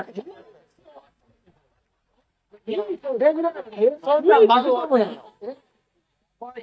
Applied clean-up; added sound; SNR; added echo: neural mask model DeepFilterNet 3.